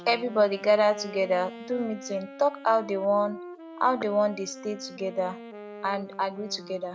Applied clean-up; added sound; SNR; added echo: none; Wind instrument, woodwind instrument; 15 dB; none.